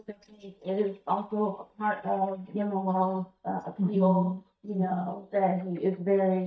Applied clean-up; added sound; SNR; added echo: neural mask model DeepFilterNet 3.